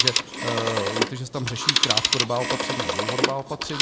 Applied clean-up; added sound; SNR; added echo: none; Telephone; -5 dB; none.